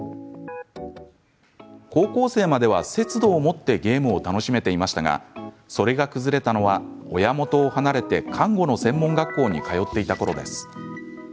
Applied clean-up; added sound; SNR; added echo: none; none; none; none.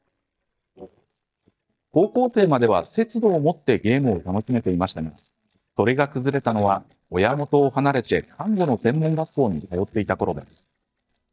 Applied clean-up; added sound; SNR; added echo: neural mask model DeepFilterNet 3.